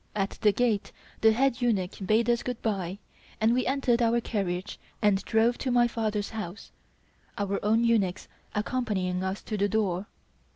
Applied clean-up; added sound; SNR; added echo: none; none; none; none.